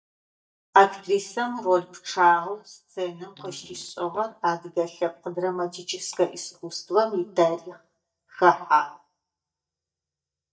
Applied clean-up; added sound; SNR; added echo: neural mask model DeepFilterNet 3.